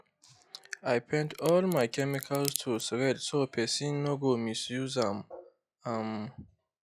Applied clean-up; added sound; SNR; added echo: classical method log-MMSE.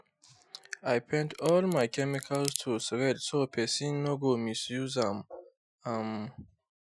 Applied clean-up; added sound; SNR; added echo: classical method Wiener filter.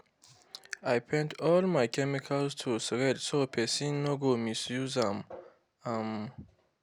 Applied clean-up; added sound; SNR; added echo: none; none; none; none.